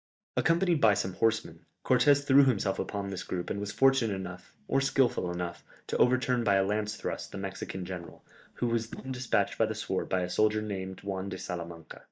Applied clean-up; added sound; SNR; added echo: neural mask model DeepFilterNet 3.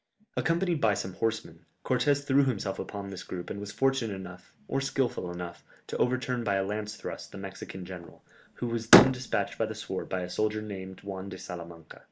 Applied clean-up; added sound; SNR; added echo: none; Slam; -2 dB; none.